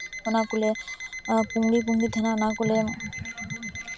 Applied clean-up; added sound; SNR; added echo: none; Alarm; 11 dB; none.